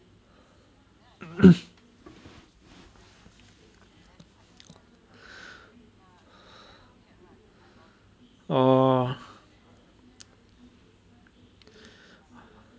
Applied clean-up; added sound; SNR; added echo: none; none; none; none.